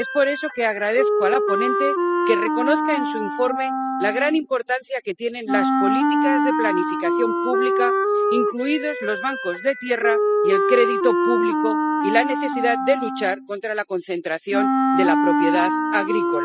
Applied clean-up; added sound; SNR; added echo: classical method spectral subtraction.